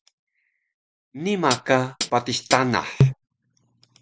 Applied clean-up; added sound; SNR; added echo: none; Hi-hat; 0 dB; none.